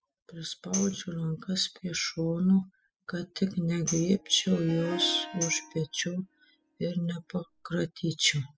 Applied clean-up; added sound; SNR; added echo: classical method spectral subtraction.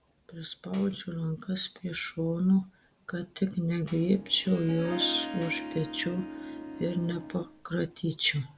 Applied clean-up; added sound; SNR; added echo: none; Harp + Tambourine; 8 dB; none.